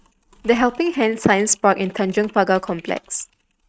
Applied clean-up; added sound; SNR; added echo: neural mask model RNNoise.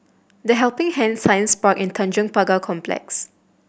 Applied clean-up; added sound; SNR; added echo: none; none; none; none.